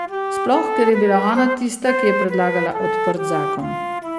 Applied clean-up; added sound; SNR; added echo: none; Wind instrument, woodwind instrument; 2 dB; none.